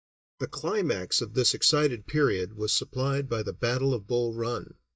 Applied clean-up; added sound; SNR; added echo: neural mask model DeepFilterNet 3.